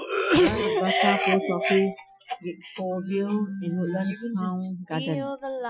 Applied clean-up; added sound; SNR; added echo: classical method Wiener filter.